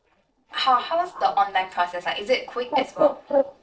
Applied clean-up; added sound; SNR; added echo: neural separator model SepFormer DNS4.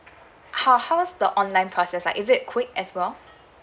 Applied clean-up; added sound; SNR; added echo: none; none; none; none.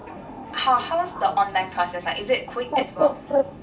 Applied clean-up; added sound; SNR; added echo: none; Bird; 3 dB; reverberation time 0.2 s.